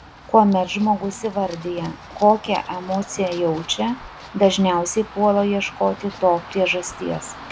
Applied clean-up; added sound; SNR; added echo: none; Run; 18 dB; none.